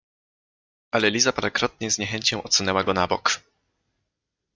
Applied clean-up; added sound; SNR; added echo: neural mask model DeepFilterNet 3.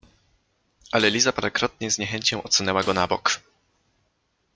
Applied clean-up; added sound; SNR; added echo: none; Snare drum; 18 dB; none.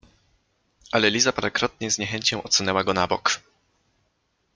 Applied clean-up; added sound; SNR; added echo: none; none; none; none.